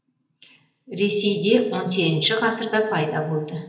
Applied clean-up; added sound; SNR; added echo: none; none; none; reverberation time 0.9 s.